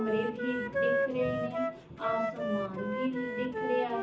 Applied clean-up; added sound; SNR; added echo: none; Wind instrument, woodwind instrument; -1 dB; reverberation time 0.6 s.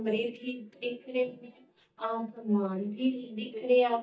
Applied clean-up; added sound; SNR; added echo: neural mask model DeepFilterNet 3.